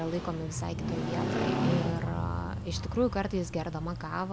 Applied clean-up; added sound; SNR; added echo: none; Motorcycle; 0 dB; none.